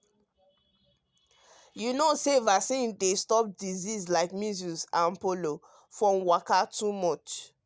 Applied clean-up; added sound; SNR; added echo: none; none; none; none.